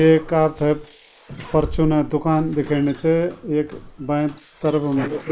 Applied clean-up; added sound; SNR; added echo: neural mask model Resemble Enhance denoiser.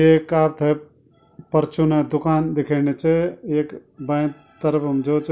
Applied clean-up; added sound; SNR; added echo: none; none; none; none.